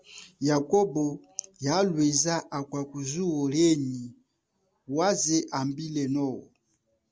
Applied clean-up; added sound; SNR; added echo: none; none; none; none.